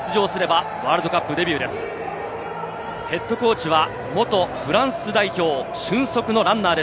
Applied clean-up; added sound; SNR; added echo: none; none; none; none.